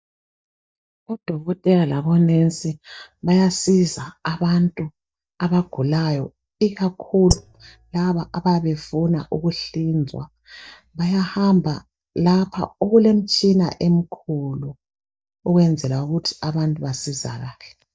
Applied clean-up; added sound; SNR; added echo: neural mask model DeepFilterNet 3.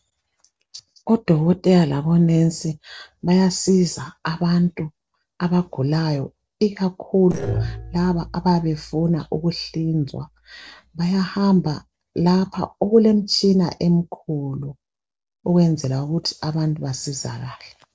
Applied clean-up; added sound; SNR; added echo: neural separator model SepFormer DNS4.